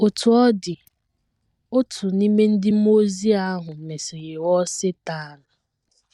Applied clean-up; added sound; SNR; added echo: neural mask model DeepFilterNet 3.